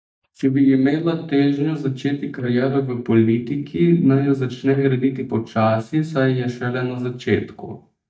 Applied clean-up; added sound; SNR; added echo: neural mask model DeepFilterNet 3.